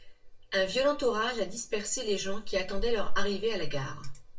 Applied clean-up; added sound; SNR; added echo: none; none; none; reverberation time 0.1 s.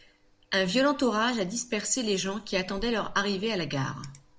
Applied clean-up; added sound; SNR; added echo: none; none; none; none.